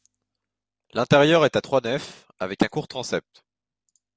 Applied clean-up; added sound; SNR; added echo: none; none; none; none.